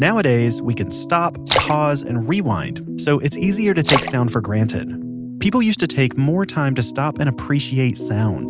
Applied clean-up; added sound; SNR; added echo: none; Splash, splatter; 8 dB; none.